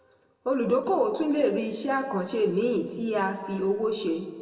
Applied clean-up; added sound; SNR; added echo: none; none; none; reverberation time 1.7 s.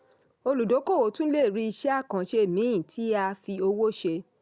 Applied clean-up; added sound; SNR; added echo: none; none; none; none.